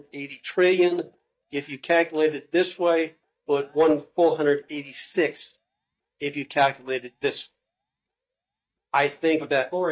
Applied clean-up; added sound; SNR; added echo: neural mask model DeepFilterNet 3.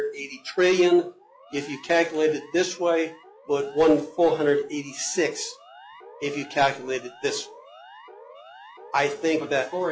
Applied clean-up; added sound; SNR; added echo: classical method log-MMSE.